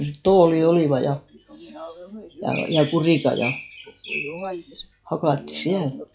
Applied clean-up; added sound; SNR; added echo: classical method log-MMSE.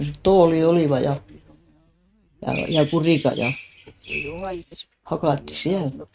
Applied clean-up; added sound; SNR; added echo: neural mask model RNNoise.